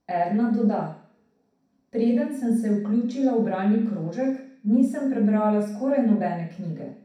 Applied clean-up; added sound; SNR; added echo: none; none; none; reverberation time 0.6 s.